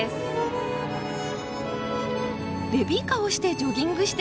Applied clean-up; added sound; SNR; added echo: none; Piano; 15 dB; none.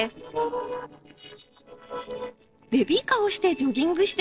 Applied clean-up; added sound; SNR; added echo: neural separator model SepFormer DNS4.